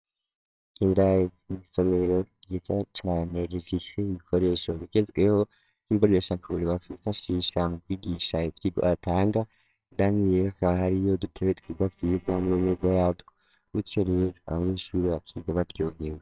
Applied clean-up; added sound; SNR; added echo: neural separator model SepFormer WHAMR!.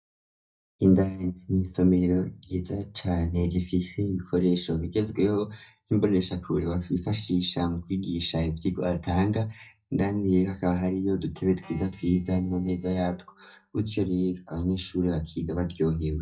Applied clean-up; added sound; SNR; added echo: neural mask model DeepFilterNet 3.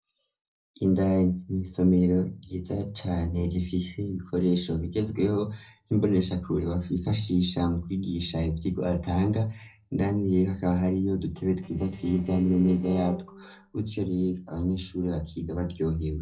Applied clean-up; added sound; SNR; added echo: neural separator model SepFormer DNS4.